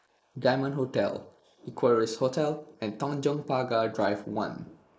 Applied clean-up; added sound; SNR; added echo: neural mask model Resemble Enhance denoiser.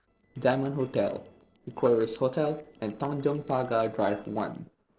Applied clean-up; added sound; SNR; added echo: neural separator model SepFormer DNS4.